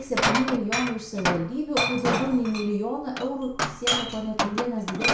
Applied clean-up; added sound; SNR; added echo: none; Glass; 0 dB; reverberation time 0.6 s.